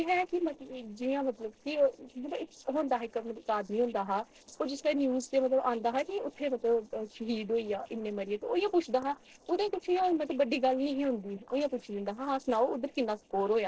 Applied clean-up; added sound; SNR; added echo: neural separator model SepFormer DNS4.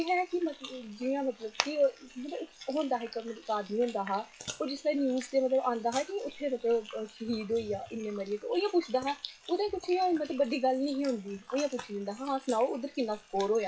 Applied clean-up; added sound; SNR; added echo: classical method WPE with log-MMSE.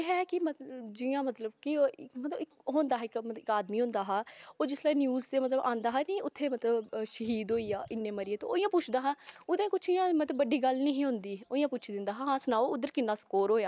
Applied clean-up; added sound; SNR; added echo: none; none; none; none.